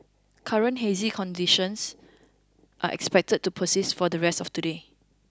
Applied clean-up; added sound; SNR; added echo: none; none; none; none.